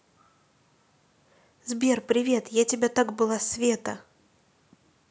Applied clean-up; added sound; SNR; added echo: none; none; none; none.